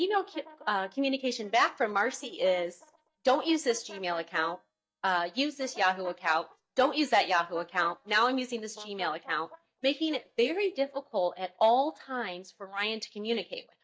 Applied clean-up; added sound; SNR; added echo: neural mask model DeepFilterNet 3.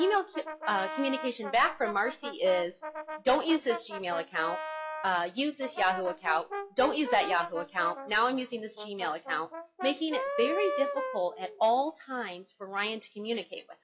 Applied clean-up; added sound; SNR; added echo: classical method WPE with log-MMSE.